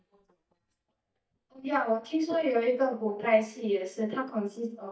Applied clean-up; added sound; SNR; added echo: neural mask model DeepFilterNet 3.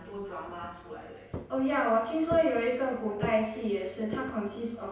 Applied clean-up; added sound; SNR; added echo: none; Walk, footsteps; 13 dB; reverberation time 0.9 s.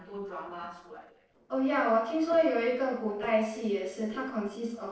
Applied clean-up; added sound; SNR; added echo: neural separator model SepFormer DNS4.